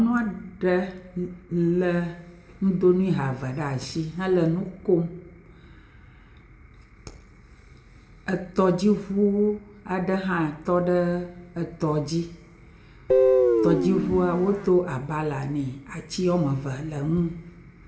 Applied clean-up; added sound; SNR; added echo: none; Guitar; -4 dB; reverberation time 0.7 s.